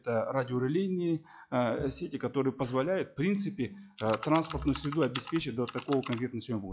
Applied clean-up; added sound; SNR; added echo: classical method log-MMSE.